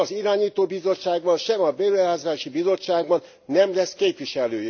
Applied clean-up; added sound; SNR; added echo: none; none; none; none.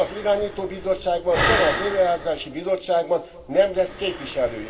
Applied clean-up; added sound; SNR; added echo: none; Breathing; 7 dB; reverberation time 2.0 s.